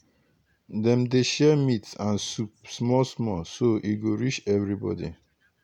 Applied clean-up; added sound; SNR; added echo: none; none; none; none.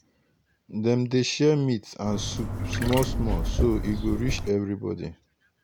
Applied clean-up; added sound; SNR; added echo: none; Trickle, dribble / Chirp, tweet; 1 dB; none.